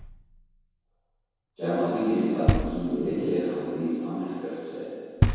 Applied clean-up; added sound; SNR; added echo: none; Knock; 2 dB; reverberation time 2.0 s.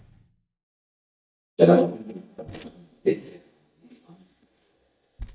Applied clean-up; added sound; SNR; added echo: neural mask model DeepFilterNet 3.